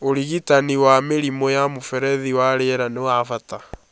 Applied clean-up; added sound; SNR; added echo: none; none; none; none.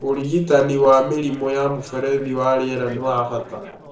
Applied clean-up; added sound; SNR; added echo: neural separator model SepFormer DNS4.